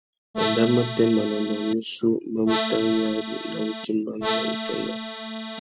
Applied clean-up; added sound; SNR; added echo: none; Accordion; 3 dB; none.